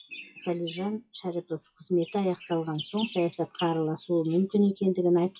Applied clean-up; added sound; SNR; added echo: classical method WPE with log-MMSE.